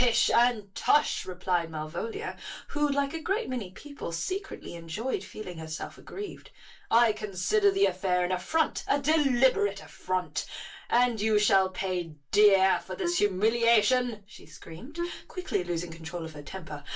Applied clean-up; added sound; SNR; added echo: none; Wind instrument, woodwind instrument; 8 dB; reverberation time 0.2 s.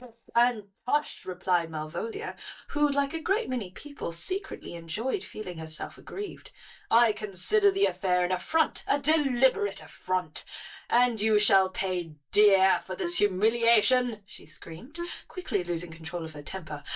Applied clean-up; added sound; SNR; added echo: neural mask model DeepFilterNet 3.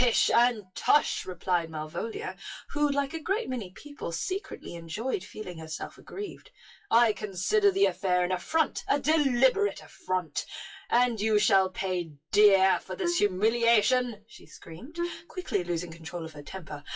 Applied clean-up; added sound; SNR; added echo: classical method WPE with log-MMSE.